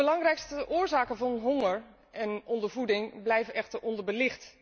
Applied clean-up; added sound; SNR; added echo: none; none; none; none.